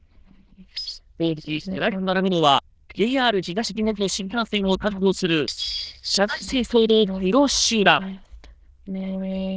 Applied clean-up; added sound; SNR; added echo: neural diffusion model UNIVERSE++.